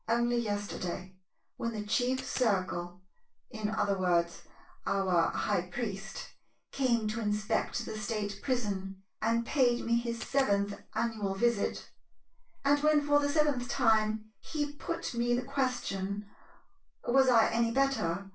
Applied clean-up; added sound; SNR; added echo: none; Coin (dropping); 13 dB; reverberation time 0.3 s.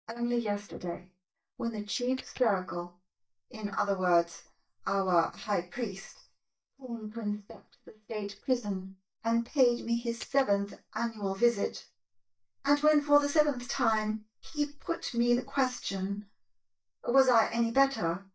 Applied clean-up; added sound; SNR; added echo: neural mask model DeepFilterNet 3.